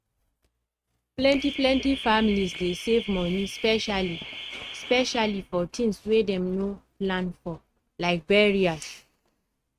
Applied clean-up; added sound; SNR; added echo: neural mask model RNNoise.